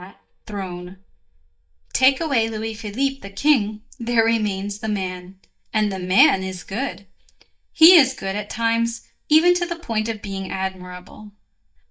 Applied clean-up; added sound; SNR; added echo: neural mask model DeepFilterNet 3.